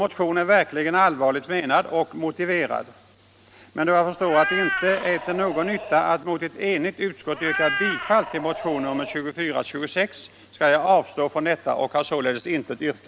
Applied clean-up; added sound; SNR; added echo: none; Meow; 6 dB; none.